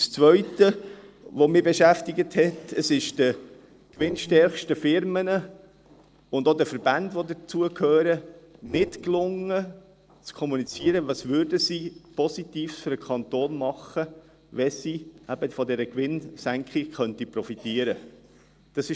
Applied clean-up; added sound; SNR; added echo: neural separator model SepFormer DNS4.